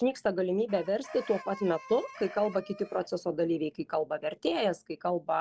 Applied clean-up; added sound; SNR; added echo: none; Chicken, rooster; 17 dB; none.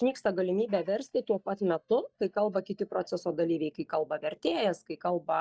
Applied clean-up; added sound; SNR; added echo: neural mask model DeepFilterNet 3.